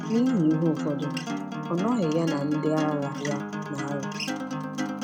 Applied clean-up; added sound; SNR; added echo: none; Acoustic guitar; 4 dB; none.